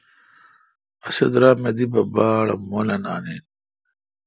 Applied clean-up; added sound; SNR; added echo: none; none; none; none.